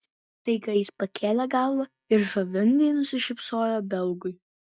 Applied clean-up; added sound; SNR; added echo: neural mask model DeepFilterNet 3.